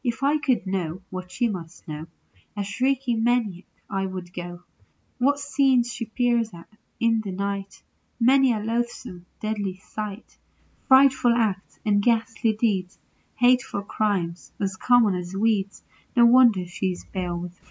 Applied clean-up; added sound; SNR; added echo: none; none; none; none.